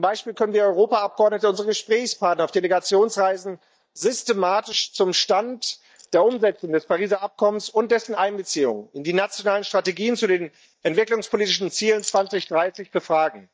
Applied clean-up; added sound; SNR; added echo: neural mask model DeepFilterNet 3.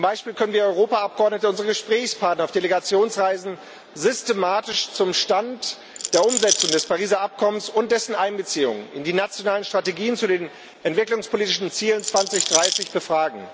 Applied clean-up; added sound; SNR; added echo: none; Rattle; 2 dB; none.